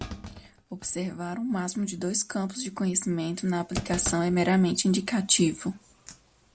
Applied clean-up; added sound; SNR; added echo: none; Thump, thud; 16 dB; none.